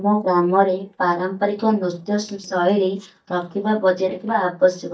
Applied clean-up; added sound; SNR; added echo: neural mask model DeepFilterNet 3.